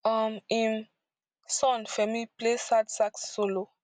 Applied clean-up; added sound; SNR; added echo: none; none; none; none.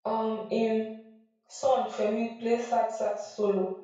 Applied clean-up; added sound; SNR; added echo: none; none; none; reverberation time 0.6 s.